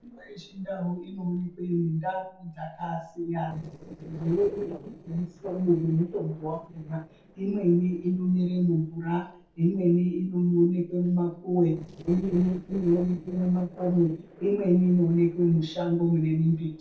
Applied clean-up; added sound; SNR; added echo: neural separator model SepFormer DNS4.